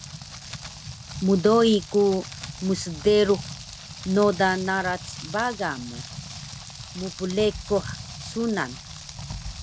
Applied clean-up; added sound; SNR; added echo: none; Rain; 12 dB; none.